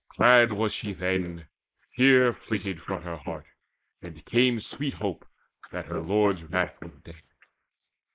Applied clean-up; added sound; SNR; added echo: neural mask model Resemble Enhance denoiser.